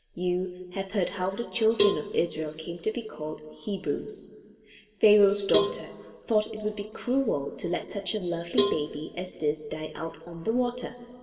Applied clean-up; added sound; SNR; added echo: none; Cowbell; 4 dB; reverberation time 2.0 s.